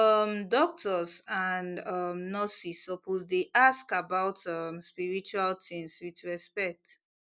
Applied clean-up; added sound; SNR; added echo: none; none; none; none.